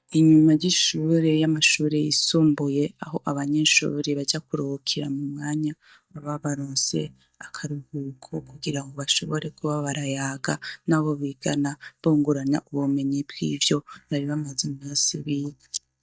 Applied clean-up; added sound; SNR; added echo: neural mask model DeepFilterNet 3.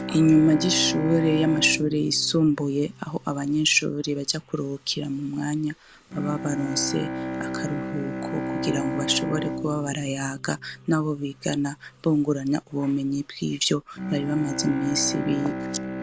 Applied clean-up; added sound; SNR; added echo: none; Bowed string instrument; 8 dB; none.